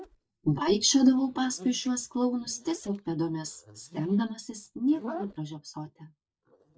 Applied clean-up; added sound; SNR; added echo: neural mask model DeepFilterNet 3.